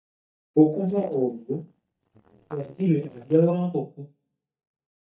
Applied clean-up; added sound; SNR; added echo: neural mask model DeepFilterNet 3.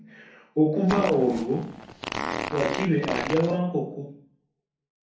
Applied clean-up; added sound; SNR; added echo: none; Fart; 5 dB; reverberation time 0.6 s.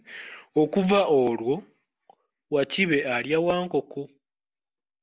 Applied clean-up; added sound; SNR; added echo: none; none; none; none.